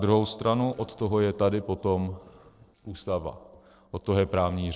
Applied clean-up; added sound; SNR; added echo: neural separator model SepFormer DNS4.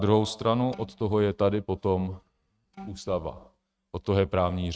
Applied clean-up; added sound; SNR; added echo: neural mask model RNNoise.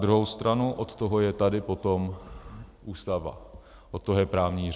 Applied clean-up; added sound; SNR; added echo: none; none; none; none.